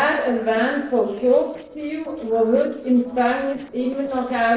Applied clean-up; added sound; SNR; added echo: neural separator model SepFormer DNS4.